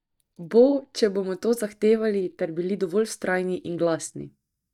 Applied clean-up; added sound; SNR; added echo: neural mask model DeepFilterNet 3.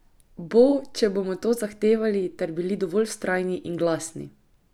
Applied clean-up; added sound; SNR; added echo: none; none; none; none.